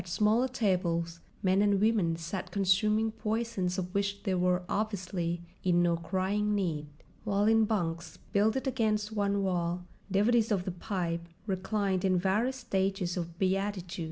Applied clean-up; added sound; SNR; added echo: none; none; none; none.